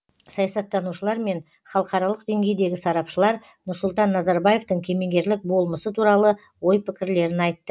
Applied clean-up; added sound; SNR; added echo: none; none; none; none.